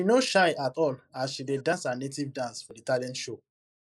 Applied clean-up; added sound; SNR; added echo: neural mask model Resemble Enhance denoiser.